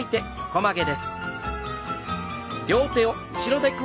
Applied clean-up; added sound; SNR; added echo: none; none; none; none.